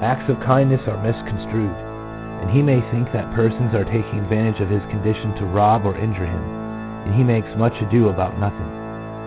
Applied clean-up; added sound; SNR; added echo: none; Organ; 11 dB; none.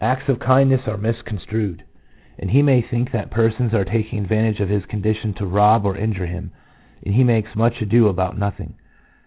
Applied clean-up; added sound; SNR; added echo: none; none; none; none.